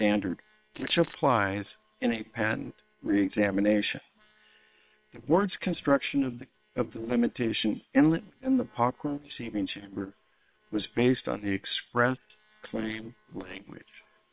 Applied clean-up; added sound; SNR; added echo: neural separator model SepFormer WHAM!.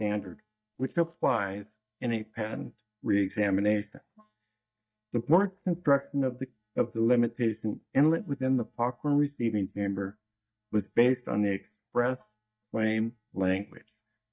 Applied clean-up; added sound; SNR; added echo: neural mask model DeepFilterNet 3.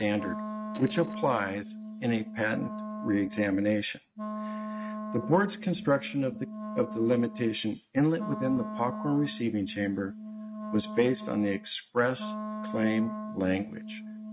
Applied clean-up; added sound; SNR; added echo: neural mask model RNNoise.